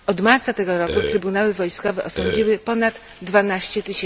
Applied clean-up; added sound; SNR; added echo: none; Burping, eructation; 2 dB; none.